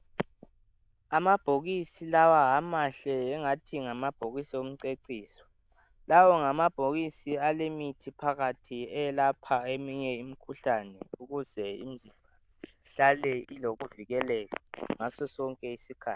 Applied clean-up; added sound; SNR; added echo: neural diffusion model UNIVERSE++.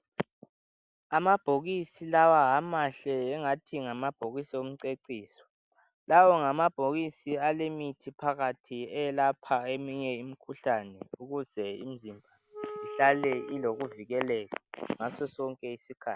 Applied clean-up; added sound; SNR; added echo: none; Wind instrument, woodwind instrument; 13 dB; none.